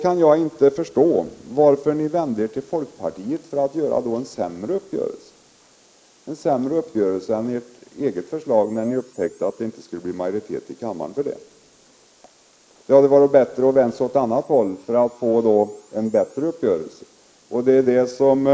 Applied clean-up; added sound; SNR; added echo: neural mask model Resemble Enhance denoiser.